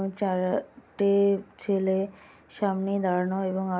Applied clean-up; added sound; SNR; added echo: none; none; none; none.